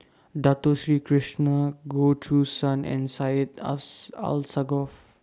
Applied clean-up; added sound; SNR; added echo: none; none; none; none.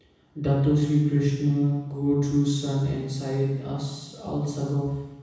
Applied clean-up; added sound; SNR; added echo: none; none; none; reverberation time 1.1 s.